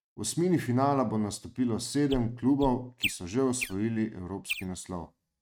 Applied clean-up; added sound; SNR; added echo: neural mask model RNNoise.